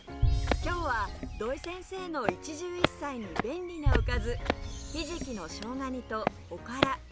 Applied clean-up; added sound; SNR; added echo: none; Walk, footsteps + Boom; -4 dB; none.